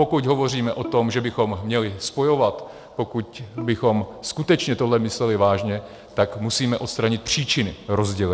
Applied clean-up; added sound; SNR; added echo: none; Bowed string instrument; 19 dB; none.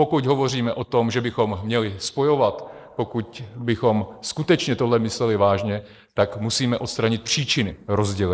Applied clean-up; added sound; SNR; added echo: neural mask model Resemble Enhance denoiser.